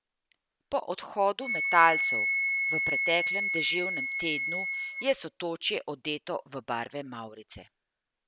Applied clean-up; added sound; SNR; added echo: none; Wind instrument, woodwind instrument; 2 dB; none.